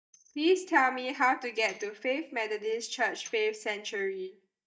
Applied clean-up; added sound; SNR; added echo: neural mask model DeepFilterNet 3.